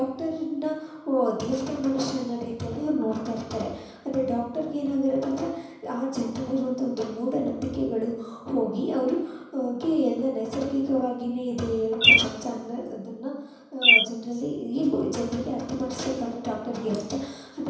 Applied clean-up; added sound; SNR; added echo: none; Bird; -5 dB; reverberation time 0.9 s.